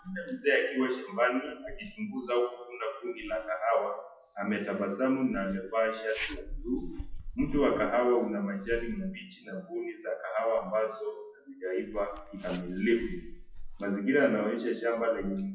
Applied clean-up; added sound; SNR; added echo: classical method WPE with log-MMSE.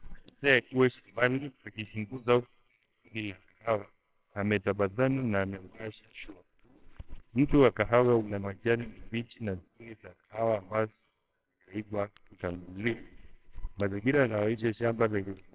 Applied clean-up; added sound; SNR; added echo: neural separator model SepFormer WHAMR!.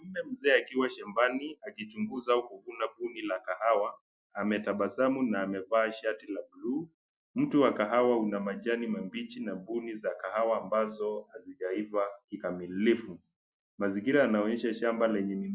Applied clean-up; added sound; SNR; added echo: none; none; none; none.